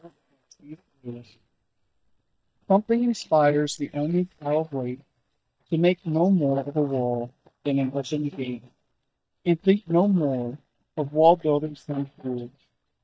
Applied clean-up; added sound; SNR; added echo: neural mask model DeepFilterNet 3.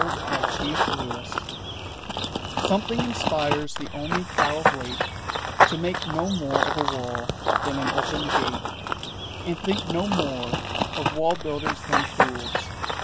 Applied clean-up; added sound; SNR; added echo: none; Run / Bird vocalization, bird call, bird song; -4 dB; none.